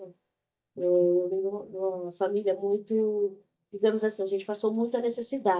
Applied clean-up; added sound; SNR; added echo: neural mask model DeepFilterNet 3.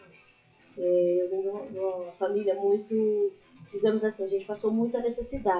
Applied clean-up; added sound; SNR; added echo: classical method WPE with log-MMSE.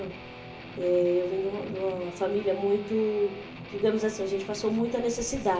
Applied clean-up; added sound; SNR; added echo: none; Guitar; 14 dB; reverberation time 0.8 s.